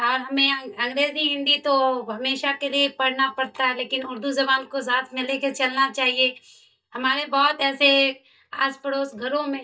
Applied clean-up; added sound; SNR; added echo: neural mask model DeepFilterNet 3.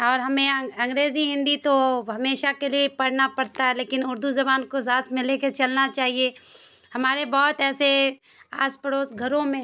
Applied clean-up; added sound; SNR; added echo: none; none; none; none.